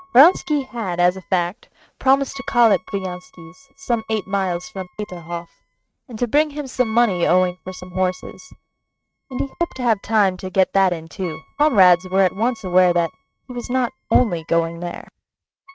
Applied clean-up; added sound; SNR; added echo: neural mask model RNNoise.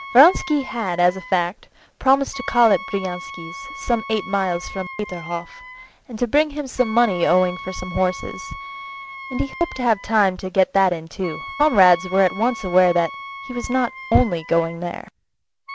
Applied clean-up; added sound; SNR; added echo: none; Wind instrument, woodwind instrument; 14 dB; none.